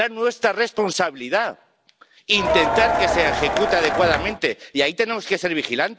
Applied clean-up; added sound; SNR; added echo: none; Crowd; -1 dB; none.